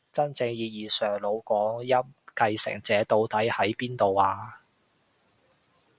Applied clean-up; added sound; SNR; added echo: none; none; none; none.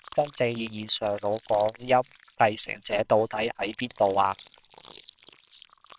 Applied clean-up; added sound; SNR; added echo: neural separator model SepFormer WHAMR!.